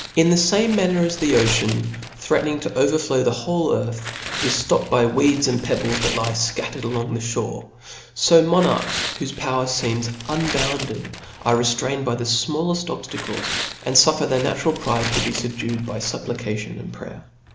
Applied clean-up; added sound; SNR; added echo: none; Tearing; 11 dB; none.